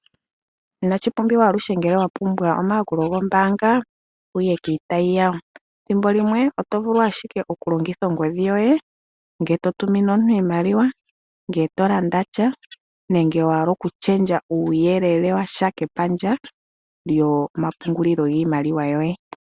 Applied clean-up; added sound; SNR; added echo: none; none; none; none.